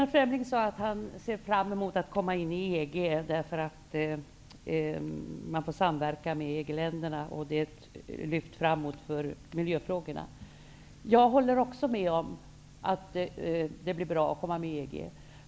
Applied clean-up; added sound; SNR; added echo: none; none; none; none.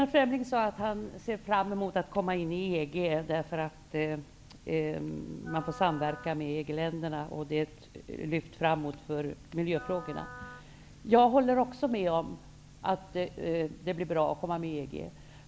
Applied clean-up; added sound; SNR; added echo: none; Wind instrument, woodwind instrument; 17 dB; none.